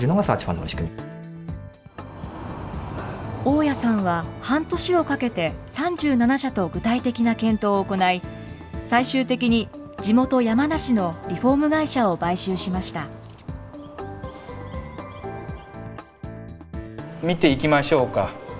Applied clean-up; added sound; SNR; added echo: none; none; none; none.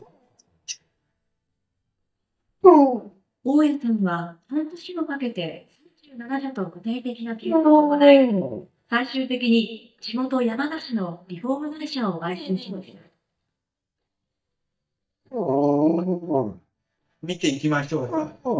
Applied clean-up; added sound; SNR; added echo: neural mask model DeepFilterNet 3.